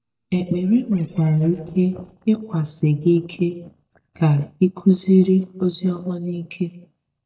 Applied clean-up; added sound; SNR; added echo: neural mask model DeepFilterNet 3.